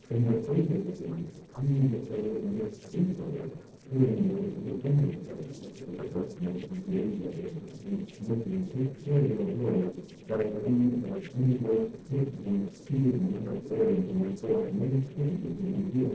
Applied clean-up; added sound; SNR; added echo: neural separator model SepFormer DNS4.